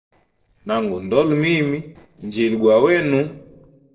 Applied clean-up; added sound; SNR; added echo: neural separator model SepFormer DNS4.